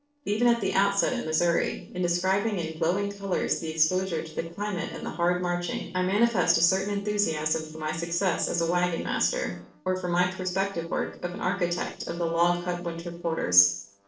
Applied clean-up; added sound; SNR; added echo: neural separator model SepFormer DNS4.